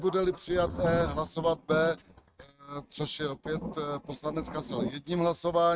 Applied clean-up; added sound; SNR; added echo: neural mask model RNNoise.